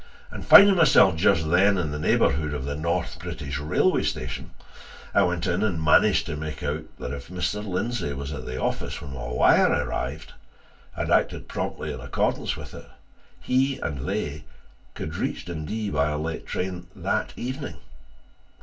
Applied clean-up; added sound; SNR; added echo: none; none; none; reverberation time 0.2 s.